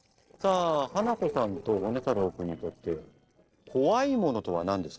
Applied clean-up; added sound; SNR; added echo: neural separator model SepFormer DNS4.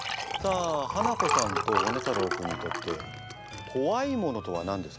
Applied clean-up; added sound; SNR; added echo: none; Liquid; 2 dB; none.